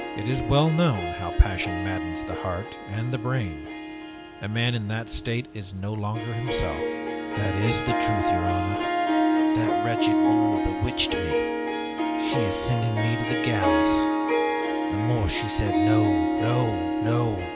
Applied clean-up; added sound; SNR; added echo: none; Harp; -2 dB; none.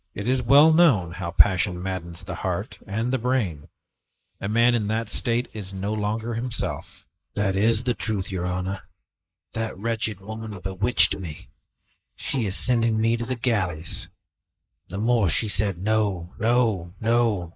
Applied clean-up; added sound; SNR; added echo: neural mask model Resemble Enhance denoiser.